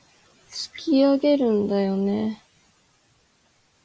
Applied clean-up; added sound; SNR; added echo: none; none; none; none.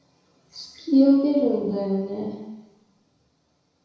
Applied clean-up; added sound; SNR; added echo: none; none; none; reverberation time 1.0 s.